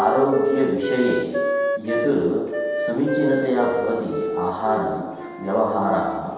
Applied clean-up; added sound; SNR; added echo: none; Wind instrument, woodwind instrument; 4 dB; reverberation time 1.2 s.